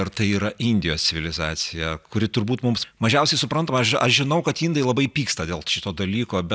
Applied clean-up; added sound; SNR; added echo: none; none; none; none.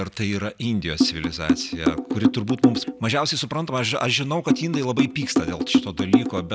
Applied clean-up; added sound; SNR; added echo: none; Drum; -3 dB; none.